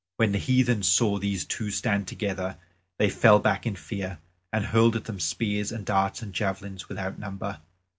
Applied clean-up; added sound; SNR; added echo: none; none; none; none.